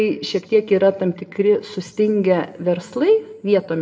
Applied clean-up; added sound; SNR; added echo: none; none; none; reverberation time 0.9 s.